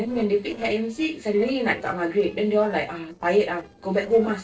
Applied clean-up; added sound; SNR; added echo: neural separator model SepFormer DNS4.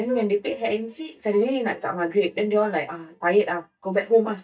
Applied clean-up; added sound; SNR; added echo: neural mask model DeepFilterNet 3.